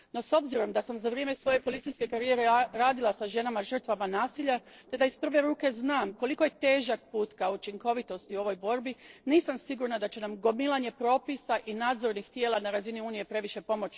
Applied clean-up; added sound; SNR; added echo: neural separator model SepFormer DNS4.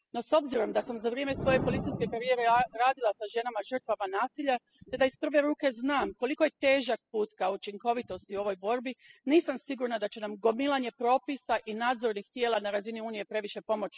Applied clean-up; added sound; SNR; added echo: classical method spectral subtraction.